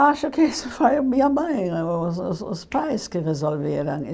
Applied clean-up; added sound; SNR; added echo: none; none; none; none.